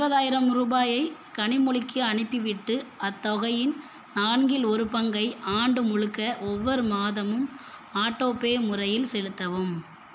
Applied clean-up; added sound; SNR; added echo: none; none; none; none.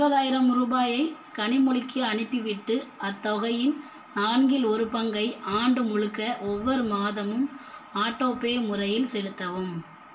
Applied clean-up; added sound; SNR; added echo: none; none; none; reverberation time 0.2 s.